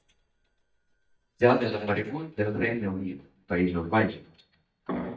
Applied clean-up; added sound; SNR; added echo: neural mask model DeepFilterNet 3.